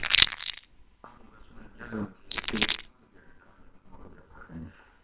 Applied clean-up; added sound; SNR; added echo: neural separator model SepFormer WHAMR!.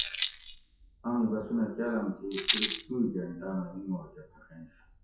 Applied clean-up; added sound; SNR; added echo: classical method WPE with log-MMSE.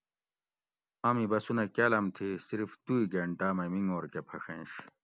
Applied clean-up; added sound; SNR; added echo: none; none; none; none.